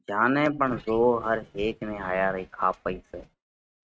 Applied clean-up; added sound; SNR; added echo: neural mask model RNNoise.